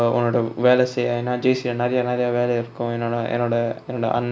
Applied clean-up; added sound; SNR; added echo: none; none; none; none.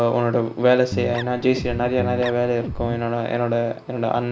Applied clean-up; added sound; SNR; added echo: none; Guitar; 8 dB; none.